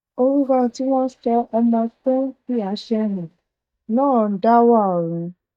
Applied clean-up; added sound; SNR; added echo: neural mask model DeepFilterNet 3.